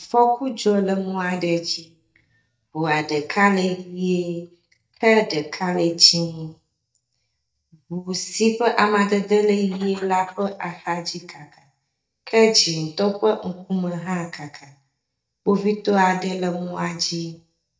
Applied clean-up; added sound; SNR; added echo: neural mask model DeepFilterNet 3.